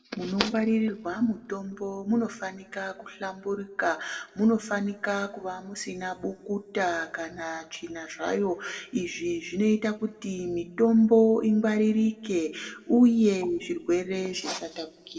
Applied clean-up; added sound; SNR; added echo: none; none; none; reverberation time 1.1 s.